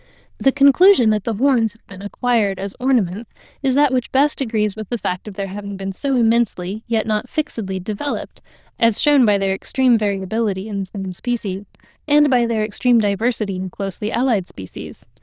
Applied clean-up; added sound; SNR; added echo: neural diffusion model UNIVERSE++.